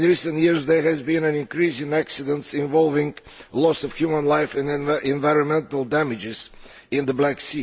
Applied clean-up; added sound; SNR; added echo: none; none; none; none.